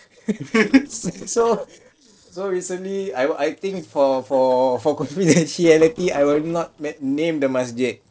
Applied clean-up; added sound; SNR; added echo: neural separator model SepFormer DNS4.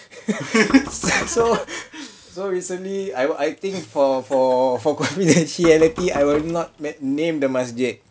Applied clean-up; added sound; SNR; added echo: none; Knock; 15 dB; none.